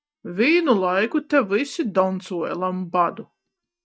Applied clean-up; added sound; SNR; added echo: neural mask model DeepFilterNet 3.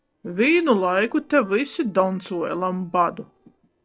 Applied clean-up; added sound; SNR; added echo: neural separator model SepFormer DNS4.